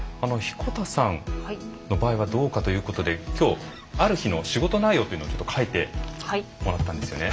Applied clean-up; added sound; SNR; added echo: none; none; none; none.